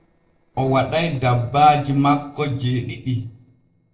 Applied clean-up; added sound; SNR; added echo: neural separator model SepFormer DNS4.